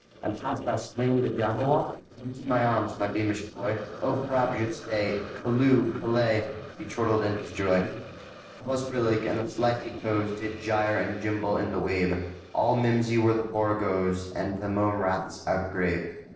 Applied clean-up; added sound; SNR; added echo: neural separator model SepFormer DNS4.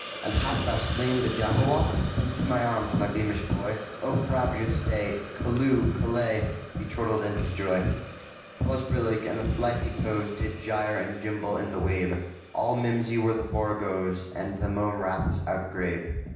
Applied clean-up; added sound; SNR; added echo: none; Hiss; 14 dB; reverberation time 0.9 s.